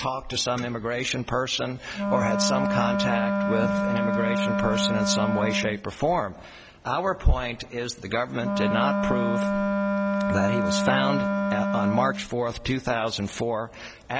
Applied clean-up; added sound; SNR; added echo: none; Wind instrument, woodwind instrument; 0 dB; none.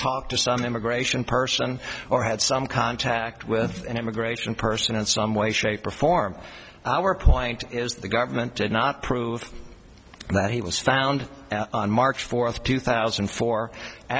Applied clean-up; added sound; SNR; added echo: none; none; none; none.